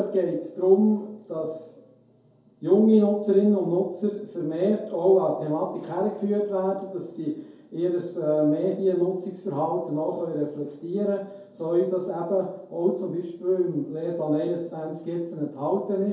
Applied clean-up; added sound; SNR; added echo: none; none; none; reverberation time 2.2 s.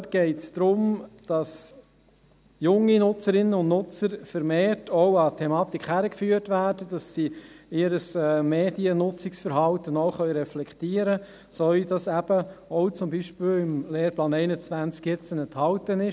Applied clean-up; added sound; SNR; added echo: none; none; none; none.